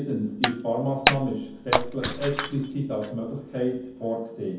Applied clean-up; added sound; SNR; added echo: none; Shatter; 1 dB; reverberation time 0.7 s.